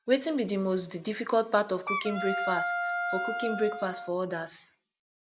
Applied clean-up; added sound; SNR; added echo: none; Wind instrument, woodwind instrument; 3 dB; none.